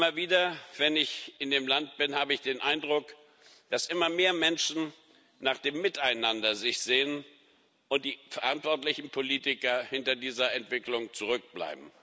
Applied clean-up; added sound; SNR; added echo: none; none; none; none.